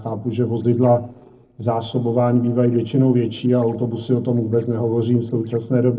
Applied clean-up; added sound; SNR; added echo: neural separator model SepFormer DNS4.